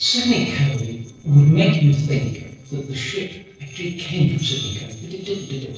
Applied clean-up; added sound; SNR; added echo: neural separator model SepFormer DNS4.